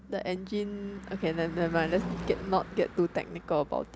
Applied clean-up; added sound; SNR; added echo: none; Car passing by / Engine / Truck; 11 dB; none.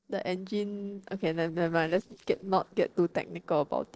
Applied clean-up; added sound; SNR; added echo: neural separator model SepFormer DNS4.